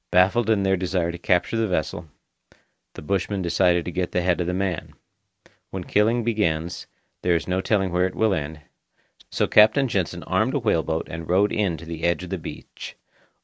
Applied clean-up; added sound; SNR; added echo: none; none; none; none.